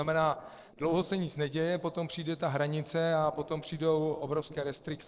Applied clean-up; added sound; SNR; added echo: neural separator model SepFormer DNS4.